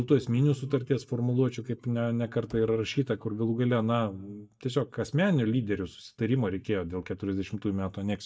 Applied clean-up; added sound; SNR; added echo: neural mask model DeepFilterNet 3.